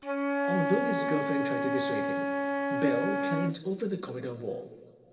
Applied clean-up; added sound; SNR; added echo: none; Wind instrument, woodwind instrument; -2 dB; reverberation time 2.3 s.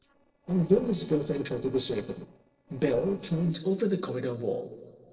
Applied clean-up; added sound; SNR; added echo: neural separator model SepFormer DNS4.